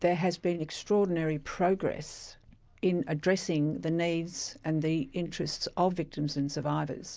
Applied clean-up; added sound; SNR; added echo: none; none; none; none.